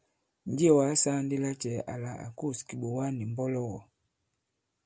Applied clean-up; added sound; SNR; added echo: none; none; none; none.